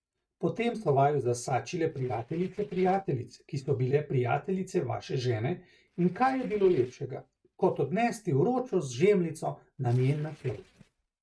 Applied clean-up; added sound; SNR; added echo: neural mask model RNNoise.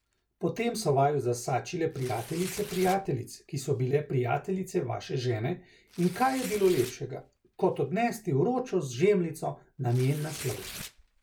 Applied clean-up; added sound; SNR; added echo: none; Tearing; 18 dB; none.